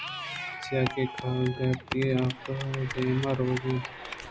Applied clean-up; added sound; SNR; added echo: none; Walk, footsteps + Cheering / Clapping; 9 dB; none.